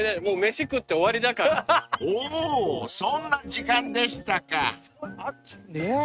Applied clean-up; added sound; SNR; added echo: neural mask model RNNoise.